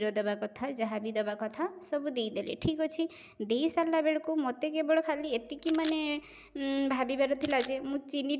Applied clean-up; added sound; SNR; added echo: none; Camera; 17 dB; none.